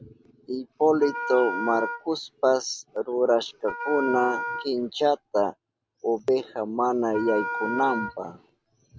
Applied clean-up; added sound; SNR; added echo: none; Wind instrument, woodwind instrument; 9 dB; none.